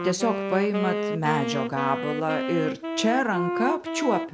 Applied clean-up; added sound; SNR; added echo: none; Wind instrument, woodwind instrument; 3 dB; none.